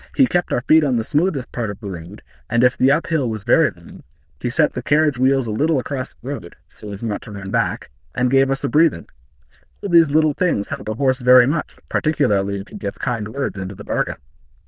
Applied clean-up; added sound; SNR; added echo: neural diffusion model UNIVERSE++.